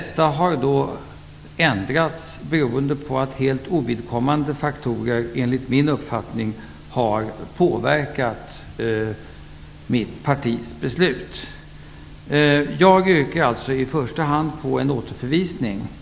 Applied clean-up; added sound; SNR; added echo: none; none; none; none.